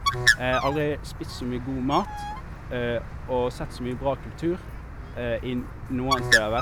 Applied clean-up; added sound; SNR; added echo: none; Bird; 1 dB; none.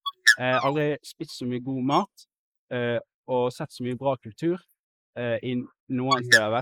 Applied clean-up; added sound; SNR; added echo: neural mask model Resemble Enhance denoiser.